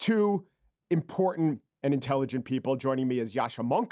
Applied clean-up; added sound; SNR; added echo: none; none; none; none.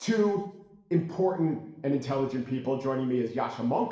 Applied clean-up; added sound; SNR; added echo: none; none; none; reverberation time 0.8 s.